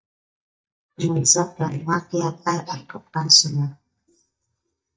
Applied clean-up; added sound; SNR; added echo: neural mask model DeepFilterNet 3.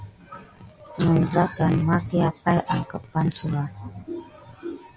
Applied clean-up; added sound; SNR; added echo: none; none; none; none.